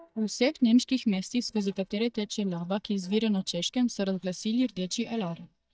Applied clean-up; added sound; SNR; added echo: neural mask model DeepFilterNet 3.